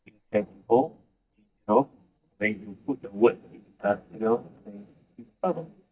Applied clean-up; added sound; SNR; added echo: neural mask model DeepFilterNet 3.